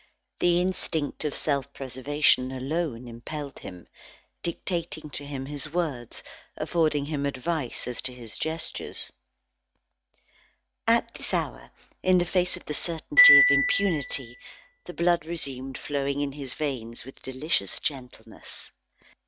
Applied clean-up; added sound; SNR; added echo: neural mask model RNNoise.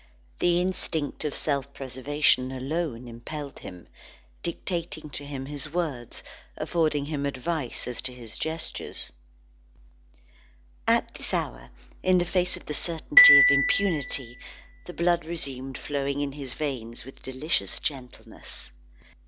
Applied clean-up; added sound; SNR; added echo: none; Glockenspiel; -4 dB; none.